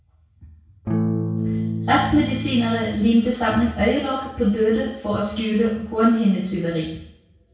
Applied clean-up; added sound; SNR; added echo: none; Electric guitar / Strum; 3 dB; reverberation time 0.6 s.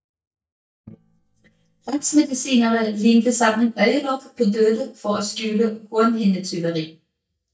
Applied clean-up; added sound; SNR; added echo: neural mask model DeepFilterNet 3.